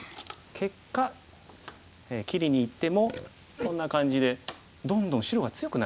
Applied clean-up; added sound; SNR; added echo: none; Burping, eructation; 16 dB; none.